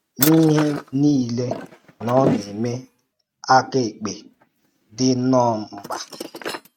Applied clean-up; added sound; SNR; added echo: neural mask model RNNoise.